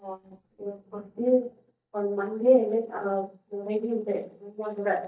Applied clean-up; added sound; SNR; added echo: neural mask model DeepFilterNet 3.